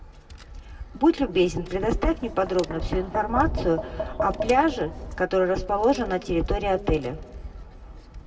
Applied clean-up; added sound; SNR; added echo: none; Tap; 10 dB; reverberation time 1.4 s.